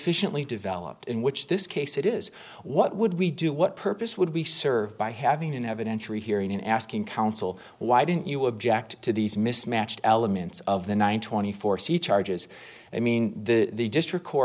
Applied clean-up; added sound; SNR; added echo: none; none; none; none.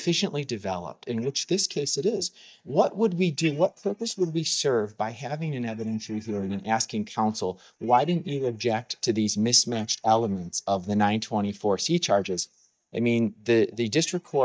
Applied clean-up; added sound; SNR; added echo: neural mask model DeepFilterNet 3.